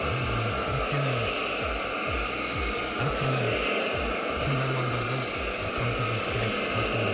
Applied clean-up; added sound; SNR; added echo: none; Hiss; -4 dB; none.